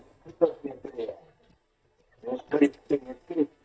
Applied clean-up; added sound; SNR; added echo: neural mask model DeepFilterNet 3.